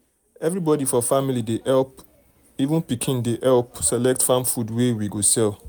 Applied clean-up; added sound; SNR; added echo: none; none; none; none.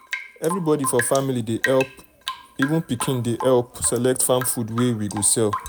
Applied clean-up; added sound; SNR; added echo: none; Drip / Rain; 11 dB; none.